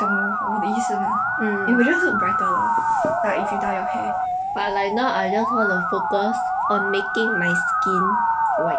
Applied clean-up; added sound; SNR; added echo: none; Musical instrument; -3 dB; none.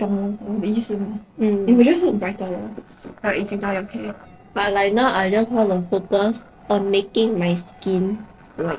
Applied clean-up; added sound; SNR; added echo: neural separator model SepFormer DNS4.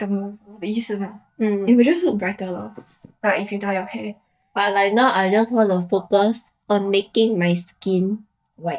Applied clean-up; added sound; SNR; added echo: neural mask model DeepFilterNet 3.